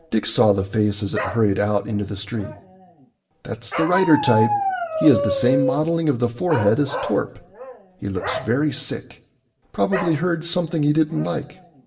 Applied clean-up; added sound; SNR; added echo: none; Bark; 7 dB; reverberation time 0.6 s.